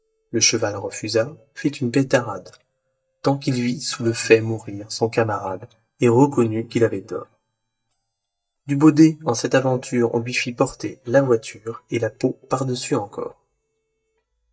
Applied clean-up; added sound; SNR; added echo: neural mask model DeepFilterNet 3.